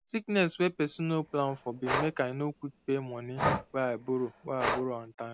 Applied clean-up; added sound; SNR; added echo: none; Breathing + Breathing; 5 dB; none.